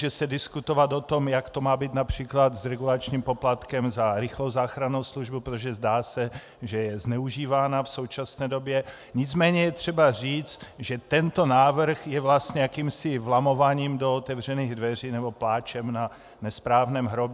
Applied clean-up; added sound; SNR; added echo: none; none; none; none.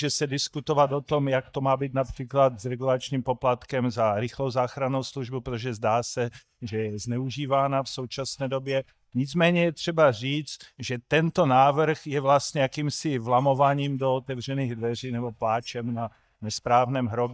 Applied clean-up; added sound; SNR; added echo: neural mask model DeepFilterNet 3.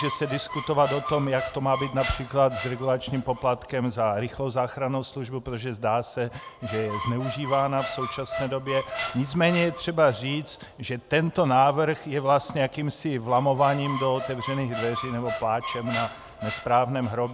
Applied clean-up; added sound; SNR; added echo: none; Squeak; 10 dB; none.